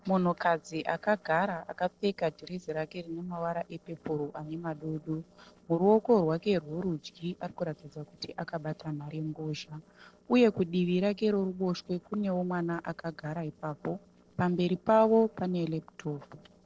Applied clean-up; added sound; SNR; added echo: neural separator model SepFormer DNS4.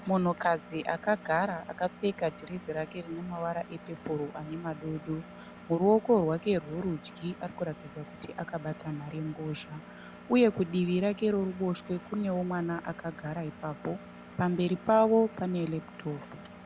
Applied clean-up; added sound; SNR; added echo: none; Engine; 17 dB; none.